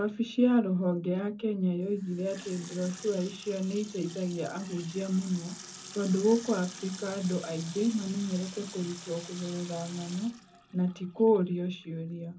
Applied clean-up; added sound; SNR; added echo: none; Sink (filling or washing) / Water tap, faucet; 17 dB; reverberation time 0.3 s.